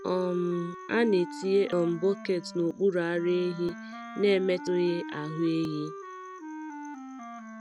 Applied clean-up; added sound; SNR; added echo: none; Wind instrument, woodwind instrument; 13 dB; none.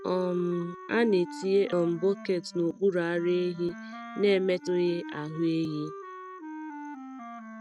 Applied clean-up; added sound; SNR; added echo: neural mask model RNNoise.